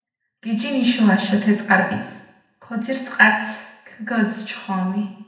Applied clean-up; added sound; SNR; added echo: none; none; none; reverberation time 0.8 s.